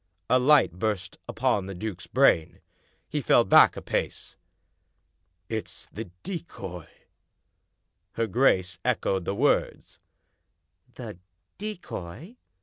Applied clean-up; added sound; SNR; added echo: none; none; none; none.